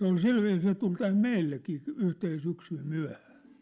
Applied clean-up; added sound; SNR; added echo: none; none; none; none.